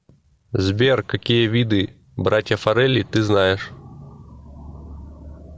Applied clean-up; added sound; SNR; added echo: none; none; none; none.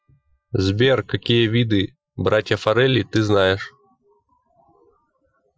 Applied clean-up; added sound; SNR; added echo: classical method Wiener filter.